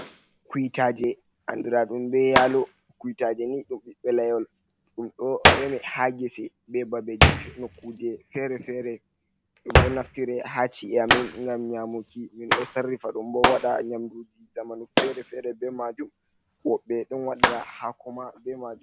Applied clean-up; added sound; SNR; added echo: none; Hands; 0 dB; none.